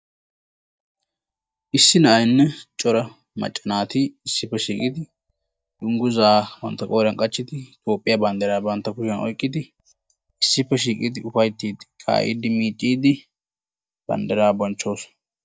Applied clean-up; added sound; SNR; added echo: neural mask model DeepFilterNet 3.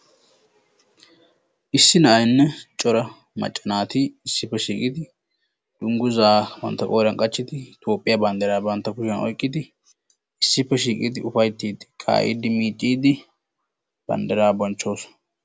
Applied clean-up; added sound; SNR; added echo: none; none; none; none.